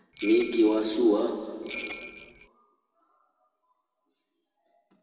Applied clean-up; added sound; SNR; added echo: none; Bell; 11 dB; reverberation time 2.1 s.